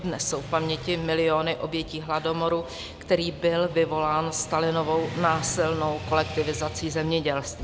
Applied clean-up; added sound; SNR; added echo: none; Motorcycle / Traffic noise, roadway noise; 13 dB; none.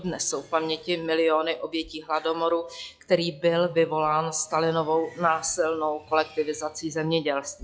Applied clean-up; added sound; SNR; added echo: classical method log-MMSE.